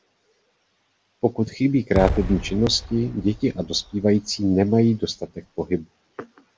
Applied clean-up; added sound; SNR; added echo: none; Explosion; 10 dB; none.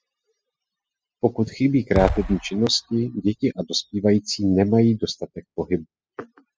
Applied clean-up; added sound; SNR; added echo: classical method spectral subtraction.